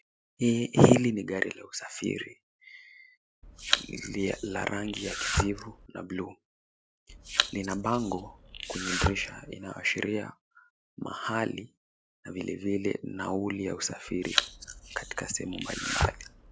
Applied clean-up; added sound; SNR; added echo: none; Domestic sounds, home sounds; 2 dB; none.